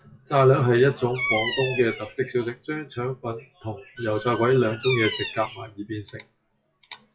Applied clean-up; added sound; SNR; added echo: classical method WPE with log-MMSE.